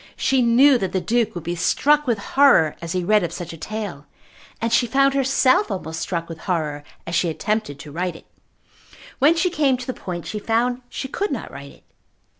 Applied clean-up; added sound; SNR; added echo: none; none; none; none.